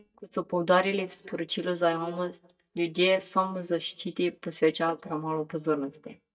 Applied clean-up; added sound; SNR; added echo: neural mask model DeepFilterNet 3.